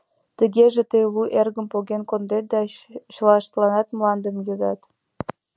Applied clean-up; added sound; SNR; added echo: none; none; none; none.